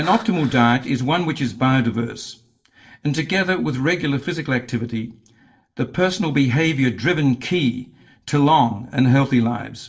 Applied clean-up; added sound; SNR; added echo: neural separator model SepFormer DNS4.